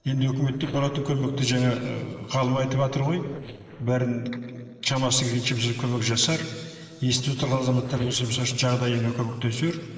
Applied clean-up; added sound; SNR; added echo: neural separator model SepFormer DNS4.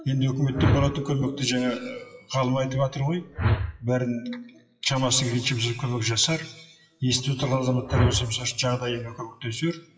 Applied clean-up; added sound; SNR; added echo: classical method WPE with log-MMSE.